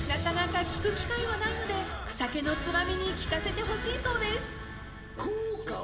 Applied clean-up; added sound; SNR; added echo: none; Accelerating, revving, vroom; 12 dB; reverberation time 1.5 s.